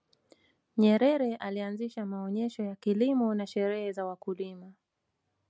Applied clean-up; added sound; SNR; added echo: none; none; none; none.